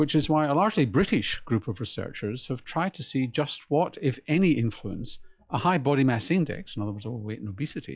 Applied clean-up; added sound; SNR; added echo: classical method log-MMSE.